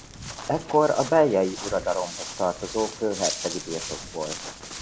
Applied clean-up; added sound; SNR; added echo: none; Walk, footsteps; 10 dB; none.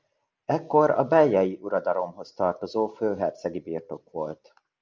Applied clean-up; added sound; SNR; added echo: none; none; none; none.